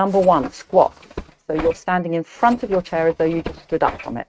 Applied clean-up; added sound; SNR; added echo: neural mask model RNNoise.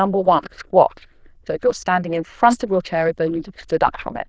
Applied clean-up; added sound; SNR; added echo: neural diffusion model UNIVERSE++.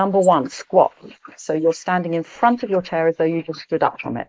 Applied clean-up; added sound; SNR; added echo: neural mask model Resemble Enhance denoiser.